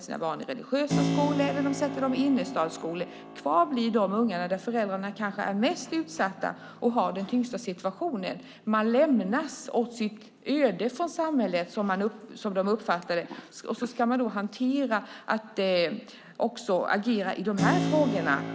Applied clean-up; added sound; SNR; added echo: none; Keyboard (musical); 9 dB; none.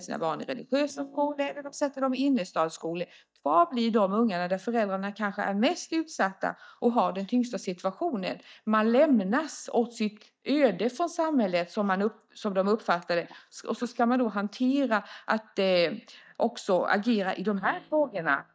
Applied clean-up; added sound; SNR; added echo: neural mask model DeepFilterNet 3.